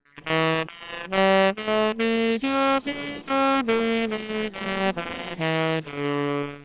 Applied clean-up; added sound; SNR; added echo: neural separator model SepFormer WHAMR!.